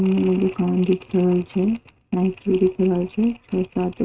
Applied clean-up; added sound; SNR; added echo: neural mask model RNNoise.